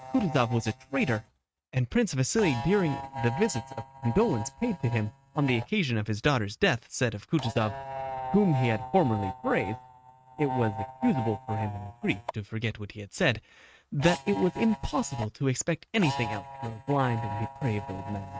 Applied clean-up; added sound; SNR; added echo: neural mask model RNNoise.